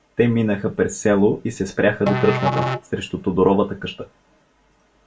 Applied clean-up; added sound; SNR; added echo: none; Musical instrument; 6 dB; reverberation time 0.2 s.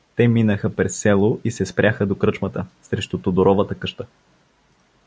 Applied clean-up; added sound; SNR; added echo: none; none; none; none.